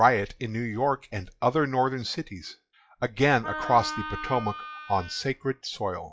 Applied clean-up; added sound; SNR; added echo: classical method log-MMSE.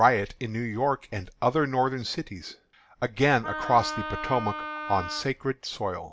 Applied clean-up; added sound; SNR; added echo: none; Wind instrument, woodwind instrument; 8 dB; none.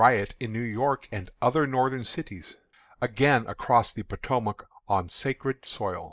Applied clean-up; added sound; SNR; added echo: neural mask model Resemble Enhance denoiser.